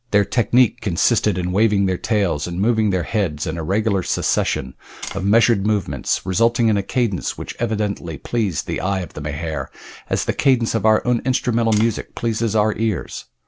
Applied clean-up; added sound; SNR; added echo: none; Tap; 14 dB; none.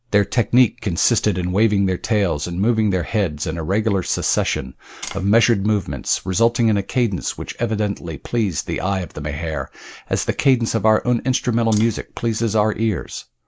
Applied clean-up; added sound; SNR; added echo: neural mask model Resemble Enhance denoiser.